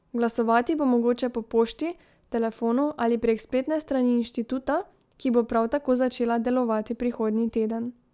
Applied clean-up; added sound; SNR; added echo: none; none; none; none.